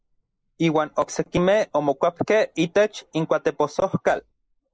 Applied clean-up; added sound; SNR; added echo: neural mask model Resemble Enhance denoiser.